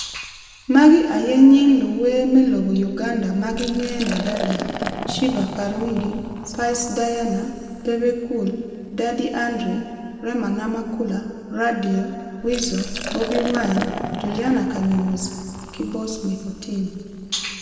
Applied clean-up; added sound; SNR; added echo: none; Liquid; 13 dB; reverberation time 2.2 s.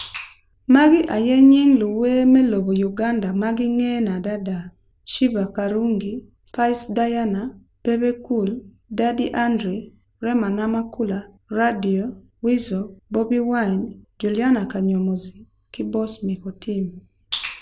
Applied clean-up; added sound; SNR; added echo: none; none; none; none.